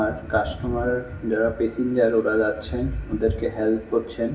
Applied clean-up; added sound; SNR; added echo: none; none; none; reverberation time 0.7 s.